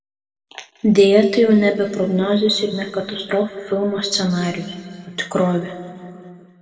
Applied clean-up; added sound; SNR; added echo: none; none; none; reverberation time 1.9 s.